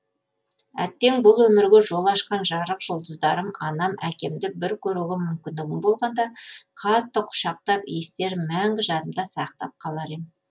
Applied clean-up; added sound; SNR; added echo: none; none; none; none.